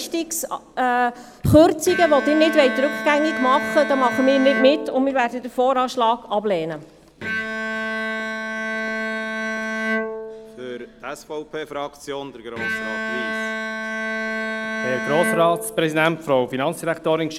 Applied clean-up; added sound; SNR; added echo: none; Bowed string instrument; 6 dB; none.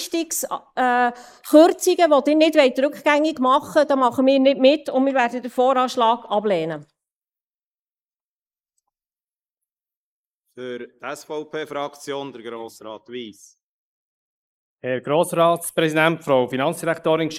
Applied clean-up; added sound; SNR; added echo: neural mask model Resemble Enhance denoiser.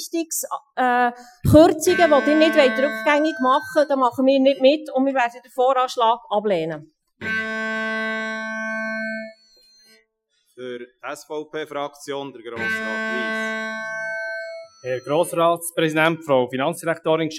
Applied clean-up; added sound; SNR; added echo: classical method Wiener filter.